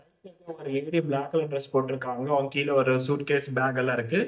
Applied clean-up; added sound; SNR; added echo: neural mask model DeepFilterNet 3.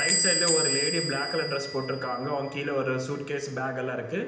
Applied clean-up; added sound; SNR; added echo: none; Door / Bell; 0 dB; reverberation time 0.8 s.